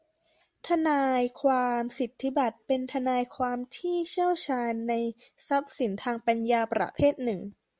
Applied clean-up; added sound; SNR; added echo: none; none; none; none.